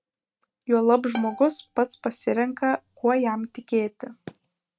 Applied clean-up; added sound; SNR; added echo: neural mask model RNNoise.